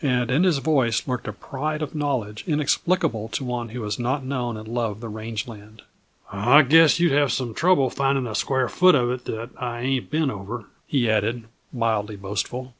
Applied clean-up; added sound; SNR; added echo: none; none; none; none.